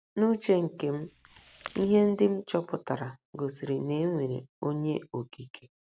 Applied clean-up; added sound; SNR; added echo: none; Chewing, mastication; 19 dB; none.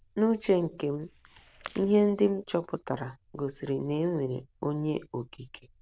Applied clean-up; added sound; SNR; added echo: neural diffusion model UNIVERSE++.